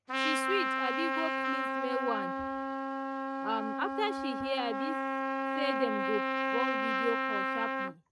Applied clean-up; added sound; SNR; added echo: neural mask model RNNoise.